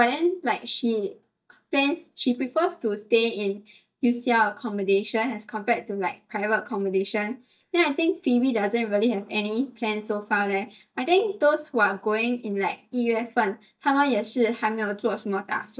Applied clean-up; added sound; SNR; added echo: neural mask model DeepFilterNet 3.